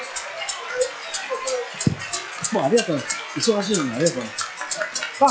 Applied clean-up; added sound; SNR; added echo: classical method log-MMSE.